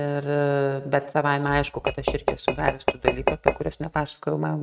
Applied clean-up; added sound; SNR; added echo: neural mask model RNNoise.